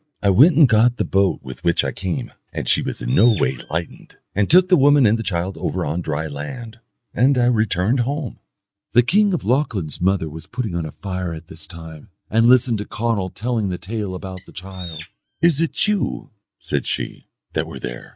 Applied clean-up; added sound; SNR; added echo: neural mask model RNNoise.